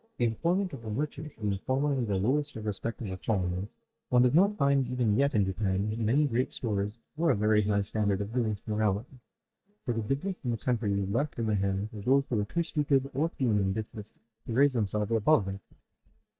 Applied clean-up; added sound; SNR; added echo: neural mask model DeepFilterNet 3.